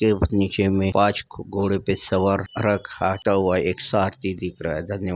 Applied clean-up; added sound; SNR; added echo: none; none; none; none.